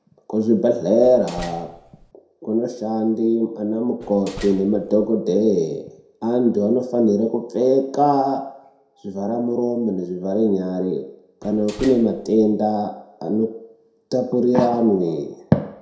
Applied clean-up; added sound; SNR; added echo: none; Slam; 18 dB; reverberation time 0.6 s.